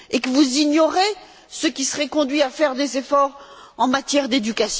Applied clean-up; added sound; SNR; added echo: none; none; none; none.